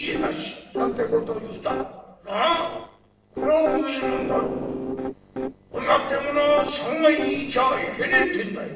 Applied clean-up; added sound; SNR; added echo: neural separator model SepFormer DNS4.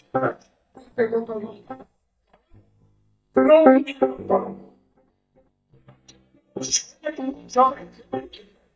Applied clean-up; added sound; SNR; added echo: neural mask model DeepFilterNet 3.